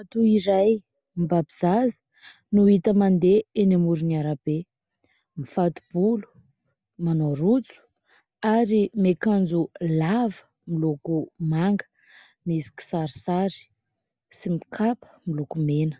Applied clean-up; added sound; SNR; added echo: none; none; none; none.